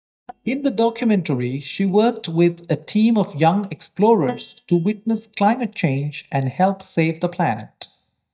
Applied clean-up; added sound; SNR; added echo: neural mask model DeepFilterNet 3.